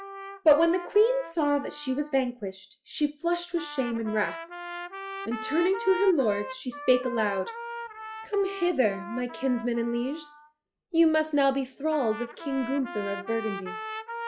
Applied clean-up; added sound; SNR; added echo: classical method log-MMSE.